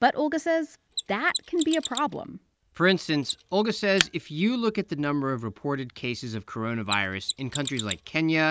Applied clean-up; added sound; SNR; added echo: none; Mechanisms; 11 dB; none.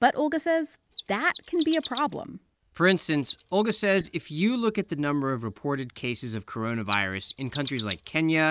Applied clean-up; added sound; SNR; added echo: neural mask model Resemble Enhance denoiser.